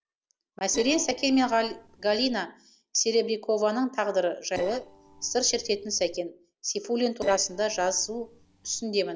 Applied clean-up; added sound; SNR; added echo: neural separator model SepFormer DNS4.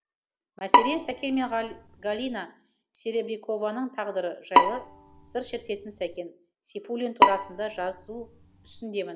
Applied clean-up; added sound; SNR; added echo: none; Bowed string instrument; -5 dB; none.